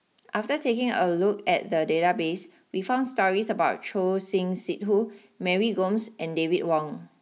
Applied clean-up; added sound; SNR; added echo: none; none; none; none.